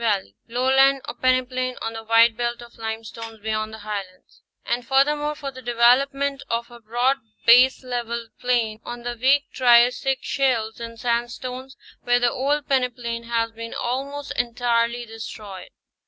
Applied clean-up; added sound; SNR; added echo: none; none; none; none.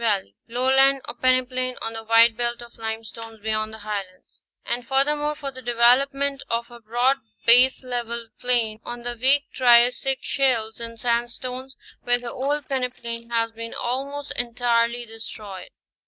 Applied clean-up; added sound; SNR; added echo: neural mask model DeepFilterNet 3.